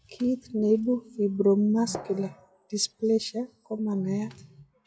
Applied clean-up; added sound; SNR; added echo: classical method WPE with log-MMSE.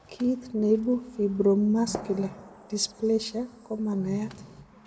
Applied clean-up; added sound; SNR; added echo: none; Gunshot, gunfire; 19 dB; reverberation time 1.1 s.